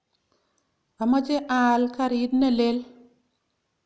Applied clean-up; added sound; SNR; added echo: none; none; none; none.